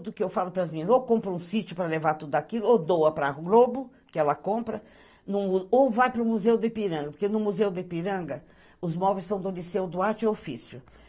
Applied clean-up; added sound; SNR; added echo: none; none; none; none.